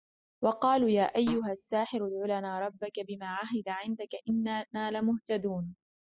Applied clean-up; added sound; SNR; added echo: classical method spectral subtraction.